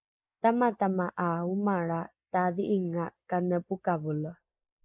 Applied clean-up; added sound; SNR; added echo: neural mask model Resemble Enhance denoiser.